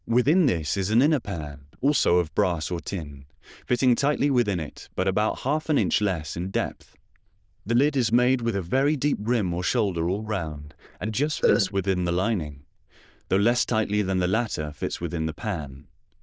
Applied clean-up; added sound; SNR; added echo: neural diffusion model UNIVERSE++.